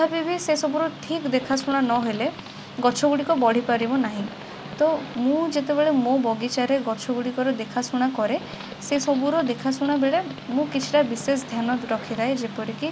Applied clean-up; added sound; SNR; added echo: none; Livestock, farm animals, working animals; 18 dB; none.